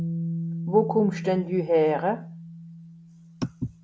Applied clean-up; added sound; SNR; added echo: none; Bass guitar; 7 dB; none.